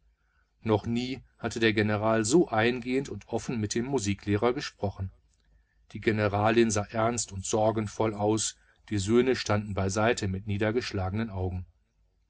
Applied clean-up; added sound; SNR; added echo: none; none; none; reverberation time 0.3 s.